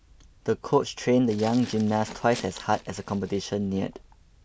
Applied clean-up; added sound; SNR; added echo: none; Glass; 19 dB; none.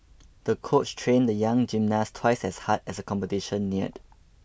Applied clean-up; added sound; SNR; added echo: none; none; none; none.